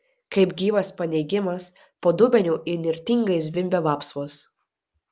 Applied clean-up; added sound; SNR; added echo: none; none; none; none.